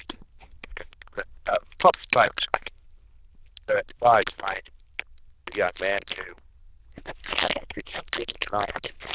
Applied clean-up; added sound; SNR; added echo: neural diffusion model UNIVERSE++.